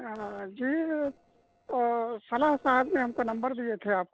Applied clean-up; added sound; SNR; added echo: neural separator model SepFormer DNS4.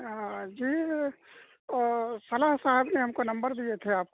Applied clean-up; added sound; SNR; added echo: none; none; none; none.